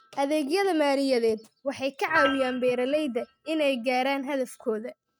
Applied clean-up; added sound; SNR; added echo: neural mask model RNNoise.